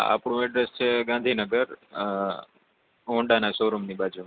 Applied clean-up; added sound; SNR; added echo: none; none; none; none.